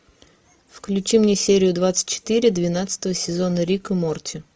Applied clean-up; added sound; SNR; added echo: none; none; none; none.